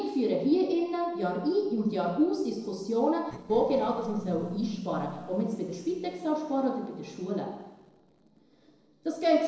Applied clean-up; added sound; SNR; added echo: neural separator model SepFormer DNS4.